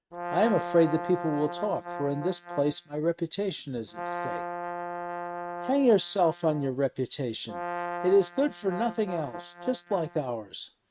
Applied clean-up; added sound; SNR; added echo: neural mask model RNNoise.